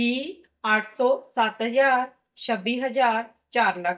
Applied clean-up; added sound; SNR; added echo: neural mask model DeepFilterNet 3.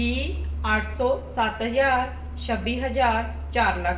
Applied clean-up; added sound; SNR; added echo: none; Truck; 6 dB; reverberation time 1.1 s.